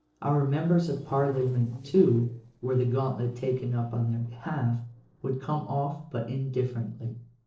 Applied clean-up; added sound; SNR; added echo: neural separator model SepFormer DNS4.